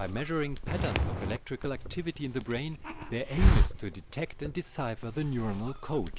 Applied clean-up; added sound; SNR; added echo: none; Walk, footsteps + Hiss; -3 dB; none.